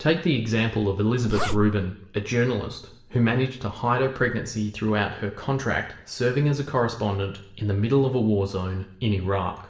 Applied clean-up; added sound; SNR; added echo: none; Zipper (clothing); 2 dB; reverberation time 0.7 s.